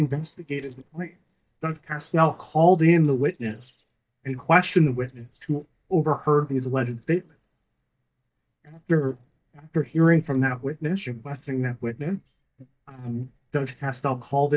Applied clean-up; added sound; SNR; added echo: neural mask model DeepFilterNet 3.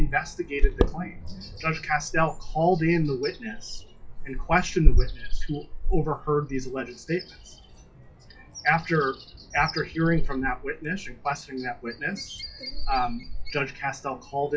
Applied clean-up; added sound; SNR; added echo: classical method WPE with log-MMSE.